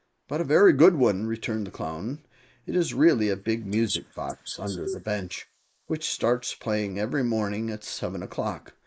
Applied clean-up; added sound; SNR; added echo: neural mask model Resemble Enhance denoiser.